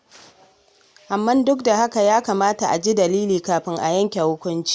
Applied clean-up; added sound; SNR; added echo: none; none; none; none.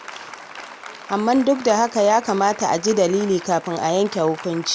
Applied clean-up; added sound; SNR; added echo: none; Applause; 17 dB; none.